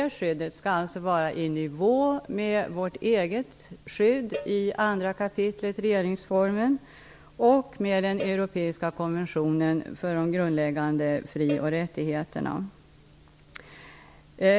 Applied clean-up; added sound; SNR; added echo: none; Cowbell; 17 dB; none.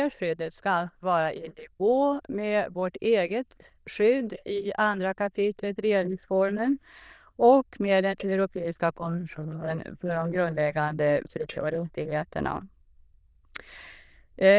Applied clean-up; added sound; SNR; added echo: neural diffusion model UNIVERSE++.